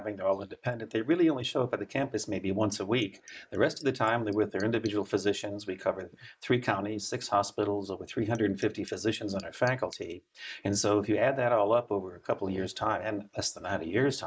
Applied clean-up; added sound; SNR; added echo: neural mask model Resemble Enhance denoiser.